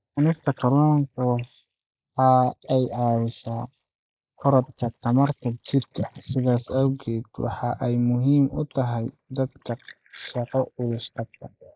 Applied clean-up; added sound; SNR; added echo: neural mask model Resemble Enhance denoiser.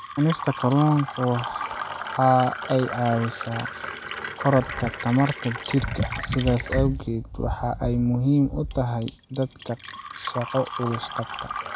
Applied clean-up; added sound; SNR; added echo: none; Fill (with liquid); 10 dB; none.